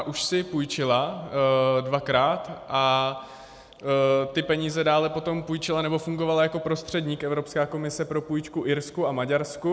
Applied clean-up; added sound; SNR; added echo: none; none; none; none.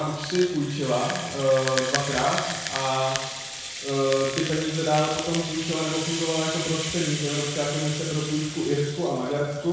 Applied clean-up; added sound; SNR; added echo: none; Rattle (instrument); 7 dB; reverberation time 1.1 s.